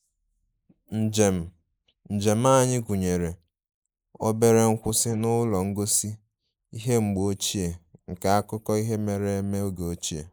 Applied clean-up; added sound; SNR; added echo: neural mask model Resemble Enhance denoiser.